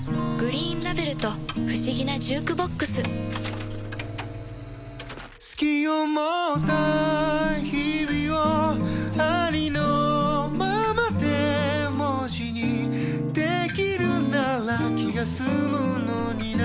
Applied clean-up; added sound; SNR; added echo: none; none; none; none.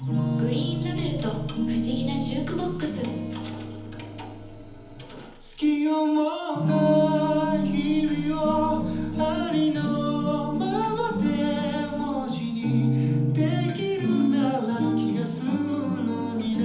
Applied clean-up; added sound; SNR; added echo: none; none; none; reverberation time 1.3 s.